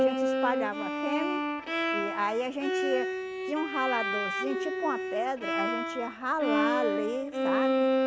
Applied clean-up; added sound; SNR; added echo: none; Bowed string instrument; -3 dB; none.